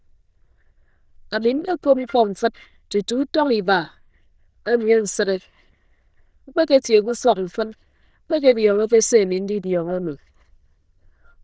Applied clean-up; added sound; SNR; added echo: neural diffusion model UNIVERSE++.